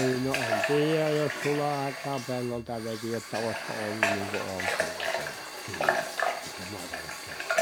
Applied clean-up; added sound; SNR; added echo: none; Water tap, faucet / Water; 0 dB; none.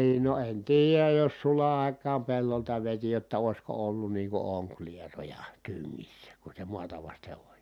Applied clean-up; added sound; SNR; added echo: none; none; none; none.